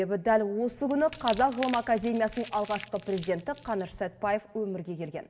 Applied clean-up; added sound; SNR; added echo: none; Crumpling, crinkling; 14 dB; reverberation time 0.5 s.